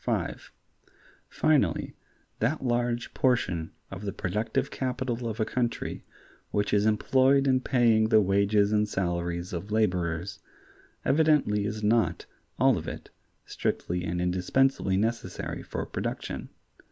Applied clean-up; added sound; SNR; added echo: none; none; none; none.